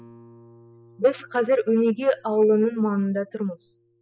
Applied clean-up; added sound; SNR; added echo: classical method spectral subtraction.